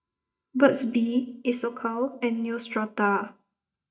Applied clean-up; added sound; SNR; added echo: neural mask model DeepFilterNet 3.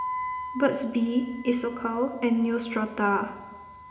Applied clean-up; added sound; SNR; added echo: none; Wind instrument, woodwind instrument; 11 dB; reverberation time 0.8 s.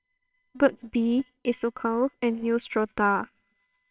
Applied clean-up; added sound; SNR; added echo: neural separator model SepFormer WHAMR!.